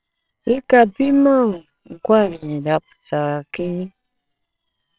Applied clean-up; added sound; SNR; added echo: neural separator model SepFormer WHAMR!.